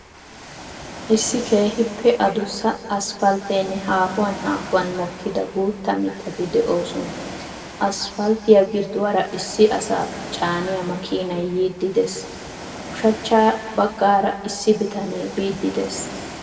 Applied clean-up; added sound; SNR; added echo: none; Ocean; 15 dB; reverberation time 1.8 s.